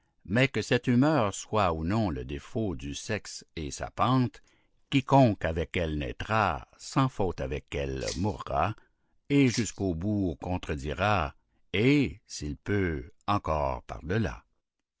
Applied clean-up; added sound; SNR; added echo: none; Rattle (instrument); 14 dB; none.